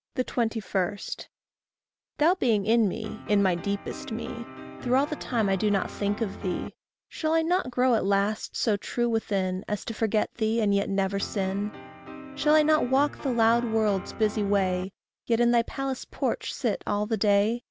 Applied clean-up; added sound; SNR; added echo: none; Piano; 13 dB; none.